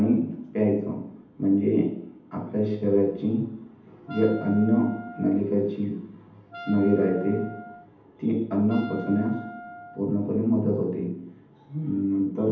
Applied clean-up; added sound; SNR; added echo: none; Wind instrument, woodwind instrument; 16 dB; reverberation time 0.8 s.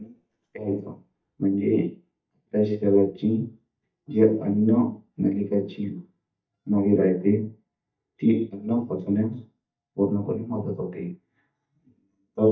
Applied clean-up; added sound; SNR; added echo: neural mask model DeepFilterNet 3.